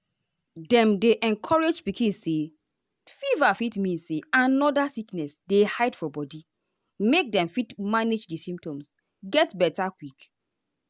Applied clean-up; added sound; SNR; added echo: none; none; none; none.